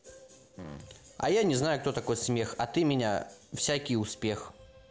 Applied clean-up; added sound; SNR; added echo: none; Fart; 15 dB; none.